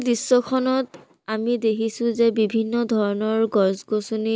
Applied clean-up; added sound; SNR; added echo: none; none; none; none.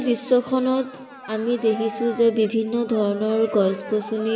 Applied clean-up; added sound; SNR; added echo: none; Cheering; 16 dB; reverberation time 2.0 s.